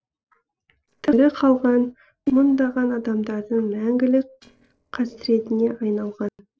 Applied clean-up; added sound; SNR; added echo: neural separator model SepFormer DNS4.